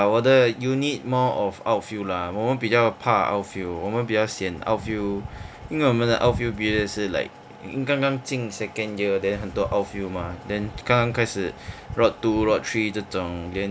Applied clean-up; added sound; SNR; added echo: none; none; none; none.